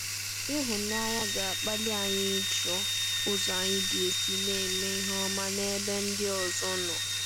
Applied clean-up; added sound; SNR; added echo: none; Bathtub (filling or washing) + Wind instrument, woodwind instrument; -3 dB; none.